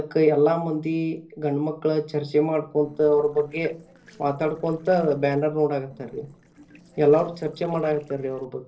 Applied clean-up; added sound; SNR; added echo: neural separator model SepFormer DNS4.